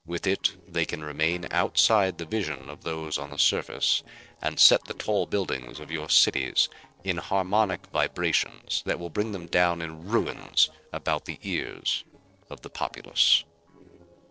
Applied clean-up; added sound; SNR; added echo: neural separator model SepFormer DNS4.